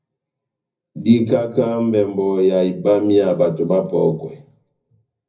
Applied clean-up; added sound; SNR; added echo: none; none; none; reverberation time 0.4 s.